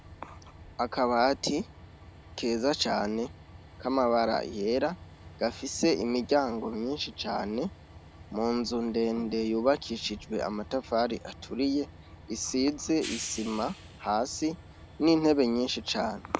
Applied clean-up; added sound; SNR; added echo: none; Train; 18 dB; none.